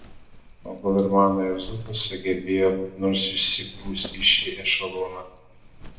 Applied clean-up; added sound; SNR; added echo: none; Wind; 19 dB; reverberation time 0.7 s.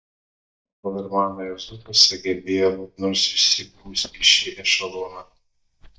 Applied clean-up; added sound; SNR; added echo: neural mask model DeepFilterNet 3.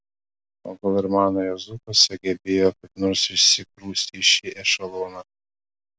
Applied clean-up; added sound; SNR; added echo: none; none; none; none.